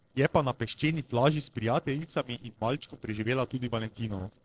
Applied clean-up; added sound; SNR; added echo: neural separator model SepFormer DNS4.